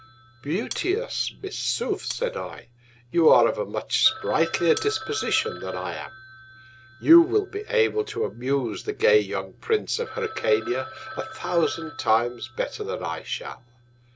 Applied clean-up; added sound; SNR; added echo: none; Cutlery, silverware + Telephone; 17 dB; none.